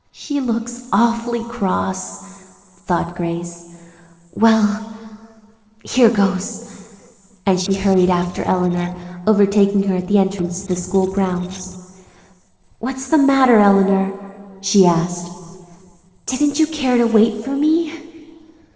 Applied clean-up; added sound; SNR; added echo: neural separator model SepFormer DNS4.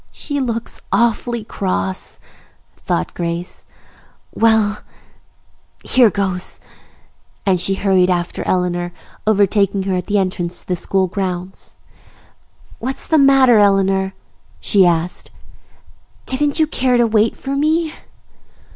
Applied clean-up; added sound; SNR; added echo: none; none; none; none.